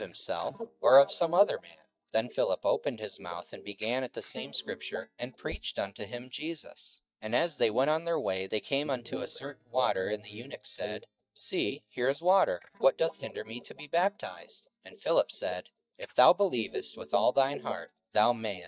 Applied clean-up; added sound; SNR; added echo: neural mask model DeepFilterNet 3.